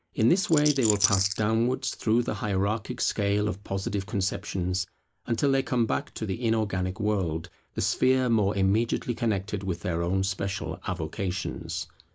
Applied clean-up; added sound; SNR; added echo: neural mask model Resemble Enhance denoiser.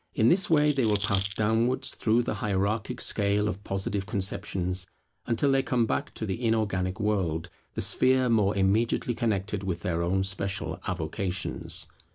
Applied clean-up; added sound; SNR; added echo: none; Rattle; 3 dB; none.